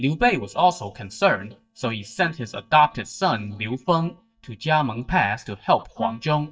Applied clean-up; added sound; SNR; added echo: neural mask model DeepFilterNet 3.